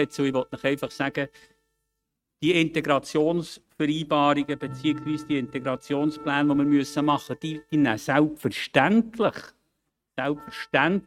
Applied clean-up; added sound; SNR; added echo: neural mask model RNNoise.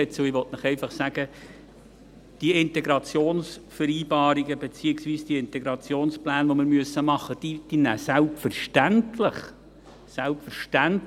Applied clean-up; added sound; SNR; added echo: none; none; none; none.